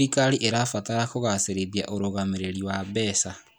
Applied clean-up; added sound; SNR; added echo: none; none; none; none.